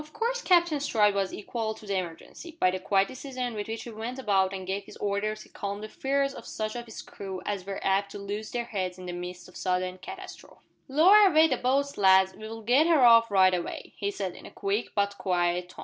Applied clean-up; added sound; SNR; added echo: none; none; none; none.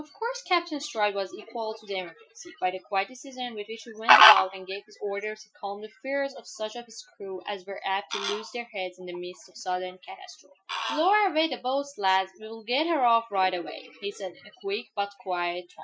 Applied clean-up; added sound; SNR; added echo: classical method Wiener filter.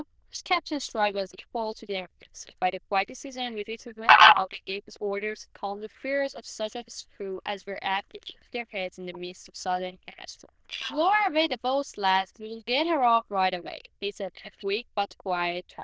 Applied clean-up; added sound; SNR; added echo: neural diffusion model UNIVERSE++.